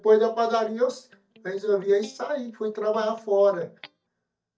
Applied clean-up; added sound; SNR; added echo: neural mask model DeepFilterNet 3.